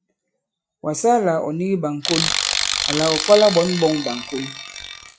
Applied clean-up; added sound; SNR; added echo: classical method log-MMSE.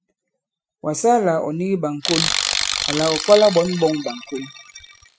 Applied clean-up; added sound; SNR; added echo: classical method spectral subtraction.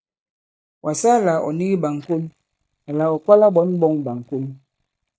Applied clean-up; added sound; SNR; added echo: neural mask model DeepFilterNet 3.